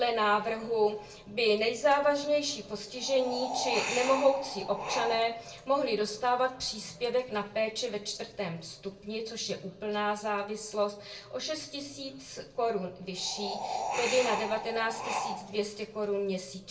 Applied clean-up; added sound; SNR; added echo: none; Wind; 5 dB; reverberation time 0.3 s.